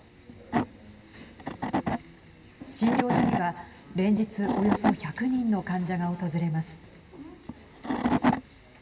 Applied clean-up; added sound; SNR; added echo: none; Wood / Tools; 1 dB; reverberation time 1.7 s.